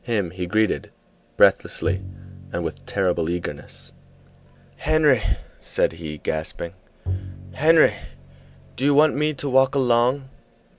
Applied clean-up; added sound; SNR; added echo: none; Bowed string instrument; 12 dB; none.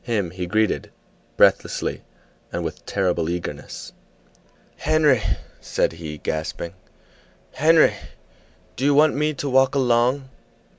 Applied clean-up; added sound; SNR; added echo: none; none; none; none.